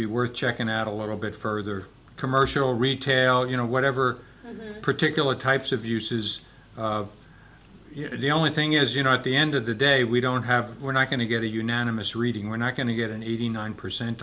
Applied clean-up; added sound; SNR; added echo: none; none; none; none.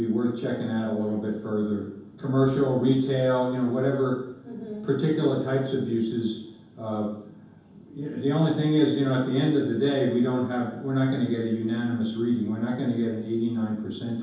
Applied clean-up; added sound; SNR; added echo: none; none; none; reverberation time 0.9 s.